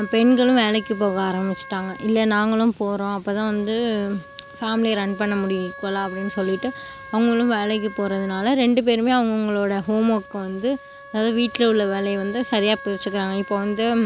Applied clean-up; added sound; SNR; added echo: none; Wind instrument, woodwind instrument; 18 dB; none.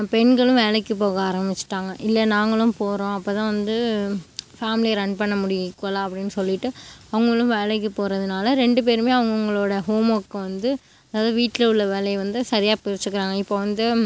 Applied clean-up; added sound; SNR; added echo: none; none; none; none.